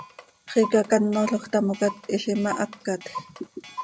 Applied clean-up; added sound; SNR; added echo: none; Clock; 14 dB; none.